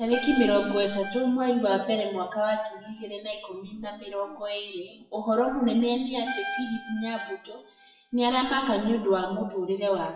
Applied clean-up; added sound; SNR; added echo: classical method WPE with log-MMSE.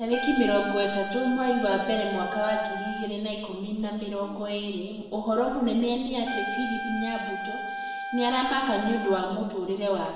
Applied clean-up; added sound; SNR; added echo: none; Trumpet; 6 dB; reverberation time 1.2 s.